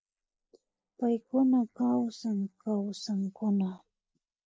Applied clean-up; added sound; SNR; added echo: neural mask model Resemble Enhance denoiser.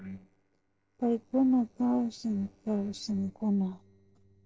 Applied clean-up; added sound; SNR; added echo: neural separator model SepFormer DNS4.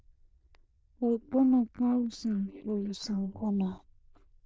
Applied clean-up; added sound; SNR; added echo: neural diffusion model UNIVERSE++.